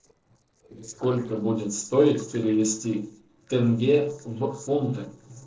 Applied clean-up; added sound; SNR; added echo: neural separator model SepFormer DNS4.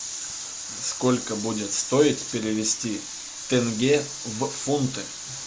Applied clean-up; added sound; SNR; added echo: none; none; none; none.